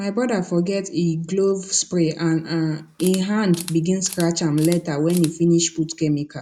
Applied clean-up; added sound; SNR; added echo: none; Camera; 18 dB; none.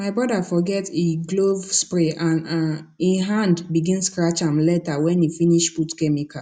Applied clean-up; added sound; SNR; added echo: none; none; none; none.